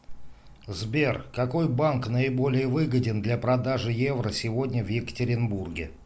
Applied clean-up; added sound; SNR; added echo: none; none; none; none.